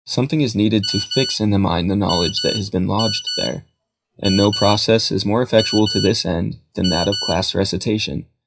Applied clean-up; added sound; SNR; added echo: classical method WPE with log-MMSE.